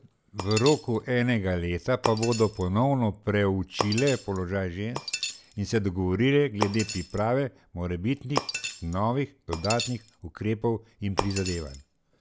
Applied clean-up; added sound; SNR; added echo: none; Shatter; 10 dB; none.